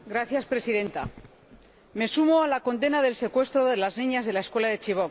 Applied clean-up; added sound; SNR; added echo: none; none; none; none.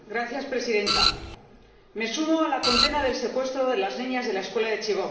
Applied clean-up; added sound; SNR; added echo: none; Printer; -3 dB; reverberation time 1.1 s.